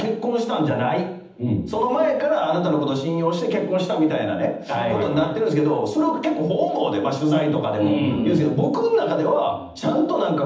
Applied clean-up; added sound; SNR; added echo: none; none; none; reverberation time 0.8 s.